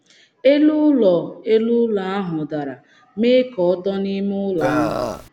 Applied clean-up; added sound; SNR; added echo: none; Burping, eructation; 4 dB; none.